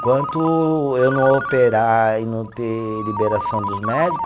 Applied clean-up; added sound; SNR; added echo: none; Ringtone; 8 dB; none.